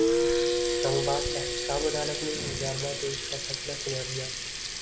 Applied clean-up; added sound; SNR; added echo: none; Water tap, faucet + Guitar; -5 dB; none.